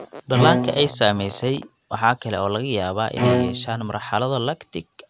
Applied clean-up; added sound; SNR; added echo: none; Bowed string instrument; 3 dB; none.